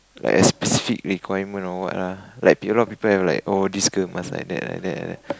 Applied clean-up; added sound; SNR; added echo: none; none; none; none.